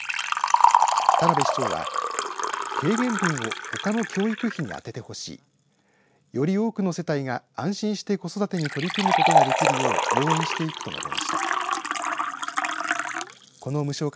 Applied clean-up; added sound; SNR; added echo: none; Liquid; -3 dB; none.